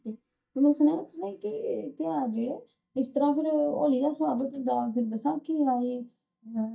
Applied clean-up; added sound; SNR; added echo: neural mask model DeepFilterNet 3.